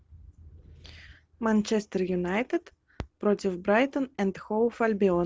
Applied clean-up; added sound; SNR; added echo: none; none; none; none.